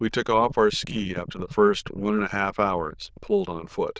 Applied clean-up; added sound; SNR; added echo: neural diffusion model UNIVERSE++.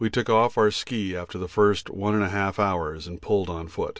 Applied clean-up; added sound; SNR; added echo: none; none; none; none.